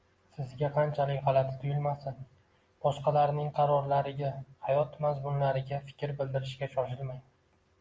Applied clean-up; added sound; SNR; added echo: none; none; none; none.